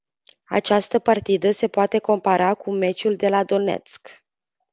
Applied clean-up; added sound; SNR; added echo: none; none; none; none.